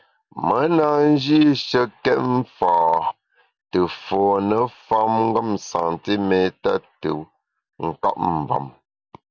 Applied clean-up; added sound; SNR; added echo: none; none; none; none.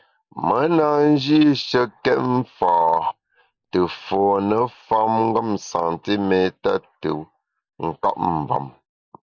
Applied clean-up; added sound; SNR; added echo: neural mask model Resemble Enhance denoiser.